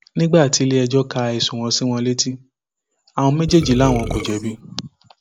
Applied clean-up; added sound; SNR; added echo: none; Burping, eructation; 7 dB; none.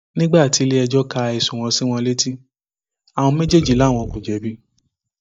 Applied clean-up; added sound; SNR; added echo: neural mask model DeepFilterNet 3.